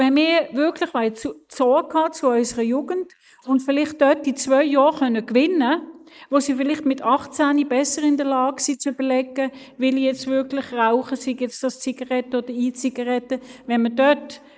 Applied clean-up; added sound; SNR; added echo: neural mask model Resemble Enhance denoiser.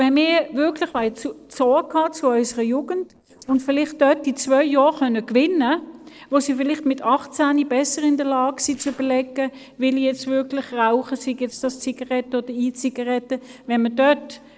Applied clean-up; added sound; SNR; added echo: neural separator model SepFormer DNS4.